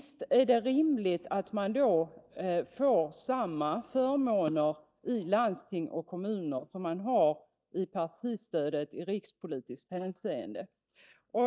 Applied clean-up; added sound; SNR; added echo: neural mask model DeepFilterNet 3.